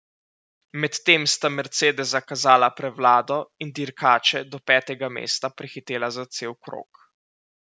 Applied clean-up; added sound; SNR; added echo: none; none; none; none.